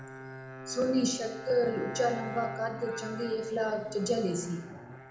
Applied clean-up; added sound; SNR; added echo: none; Bowed string instrument; 11 dB; reverberation time 0.8 s.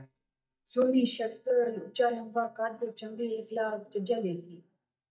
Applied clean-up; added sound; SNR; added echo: neural mask model DeepFilterNet 3.